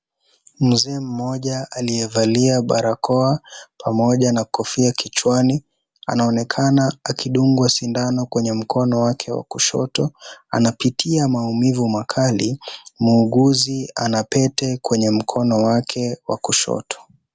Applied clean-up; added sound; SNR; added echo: none; none; none; none.